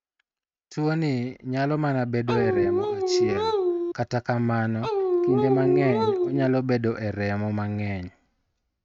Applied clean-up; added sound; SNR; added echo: neural mask model RNNoise.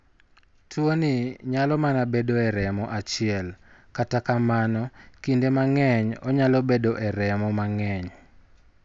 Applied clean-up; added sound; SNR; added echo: none; none; none; none.